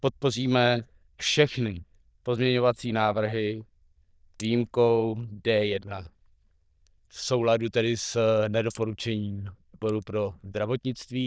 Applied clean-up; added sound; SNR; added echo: neural diffusion model UNIVERSE++.